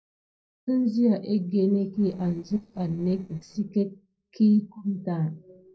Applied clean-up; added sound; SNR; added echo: neural separator model SepFormer DNS4.